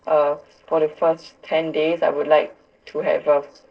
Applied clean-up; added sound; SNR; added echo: neural separator model SepFormer DNS4.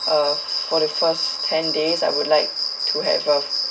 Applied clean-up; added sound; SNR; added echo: none; Cricket; 2 dB; reverberation time 0.1 s.